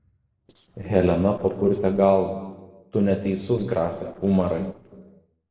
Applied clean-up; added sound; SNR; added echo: neural separator model SepFormer DNS4.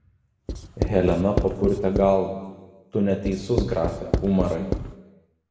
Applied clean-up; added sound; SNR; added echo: none; Writing; 4 dB; reverberation time 1.3 s.